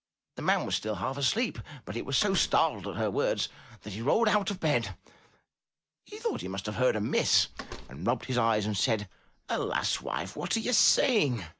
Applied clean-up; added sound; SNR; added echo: none; Slam; 18 dB; none.